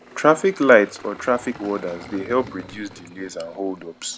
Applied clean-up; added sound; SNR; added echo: none; Engine; 20 dB; none.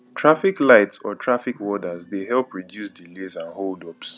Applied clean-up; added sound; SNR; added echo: none; none; none; none.